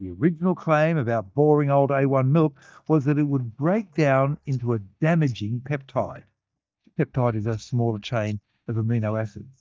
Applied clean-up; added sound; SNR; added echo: neural mask model DeepFilterNet 3.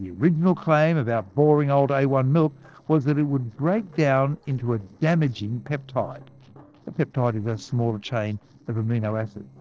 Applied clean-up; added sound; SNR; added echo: neural separator model SepFormer DNS4.